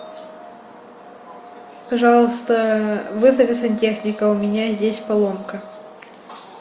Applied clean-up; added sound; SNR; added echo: none; Wind instrument, woodwind instrument; 19 dB; none.